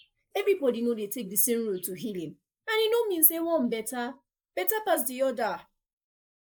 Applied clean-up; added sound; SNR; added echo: neural mask model Resemble Enhance denoiser.